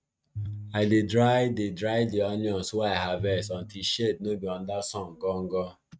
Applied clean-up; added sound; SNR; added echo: neural mask model RNNoise.